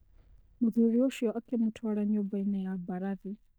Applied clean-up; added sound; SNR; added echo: neural mask model DeepFilterNet 3.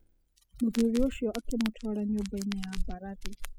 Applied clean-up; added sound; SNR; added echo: classical method spectral subtraction.